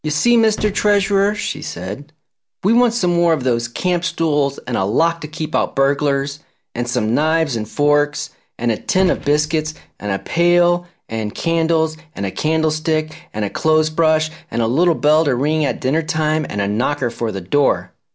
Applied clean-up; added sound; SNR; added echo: none; Gunshot, gunfire; 20 dB; none.